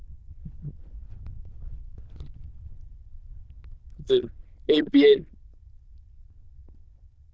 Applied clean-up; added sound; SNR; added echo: neural diffusion model UNIVERSE++.